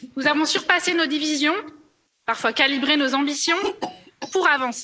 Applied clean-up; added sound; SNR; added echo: neural mask model Resemble Enhance denoiser.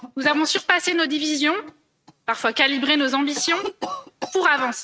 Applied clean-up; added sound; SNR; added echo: neural mask model RNNoise.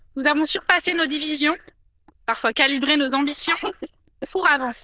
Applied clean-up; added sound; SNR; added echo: neural diffusion model UNIVERSE++.